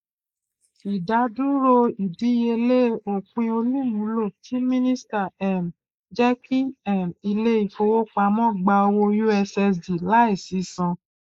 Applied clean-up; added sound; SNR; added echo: neural mask model Resemble Enhance denoiser.